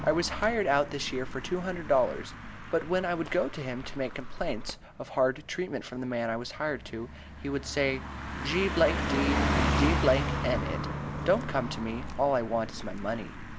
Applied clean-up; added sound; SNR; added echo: none; Car passing by; 4 dB; none.